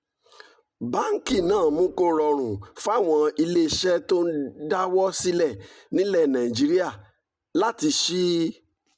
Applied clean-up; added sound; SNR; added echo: none; Organ; 16 dB; none.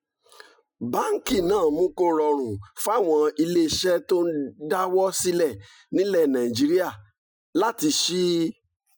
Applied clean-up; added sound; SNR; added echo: classical method Wiener filter.